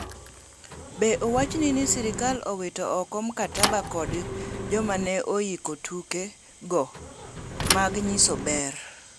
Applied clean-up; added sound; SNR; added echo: none; Thump, thud / Bicycle + Engine; 5 dB; none.